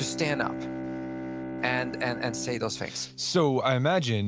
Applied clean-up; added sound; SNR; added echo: none; Bowed string instrument; 8 dB; none.